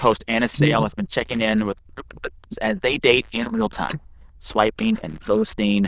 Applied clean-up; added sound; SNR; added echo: neural diffusion model UNIVERSE++.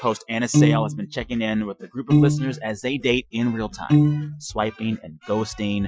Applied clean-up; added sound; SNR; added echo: classical method Wiener filter.